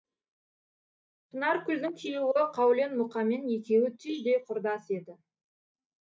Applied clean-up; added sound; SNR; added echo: neural mask model DeepFilterNet 3.